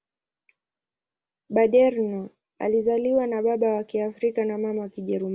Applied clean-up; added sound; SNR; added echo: none; none; none; none.